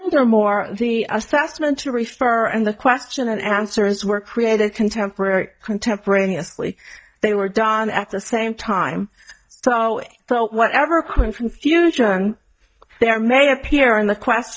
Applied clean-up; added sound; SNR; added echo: neural mask model DeepFilterNet 3.